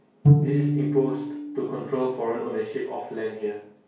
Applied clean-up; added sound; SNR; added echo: none; Bowed string instrument; -5 dB; reverberation time 0.4 s.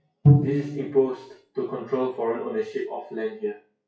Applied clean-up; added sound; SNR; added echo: classical method WPE with log-MMSE.